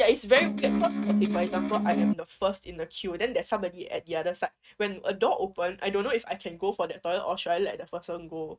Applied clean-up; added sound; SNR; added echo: neural mask model RNNoise.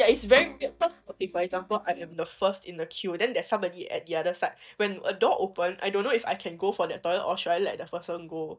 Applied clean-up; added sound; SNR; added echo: neural mask model DeepFilterNet 3.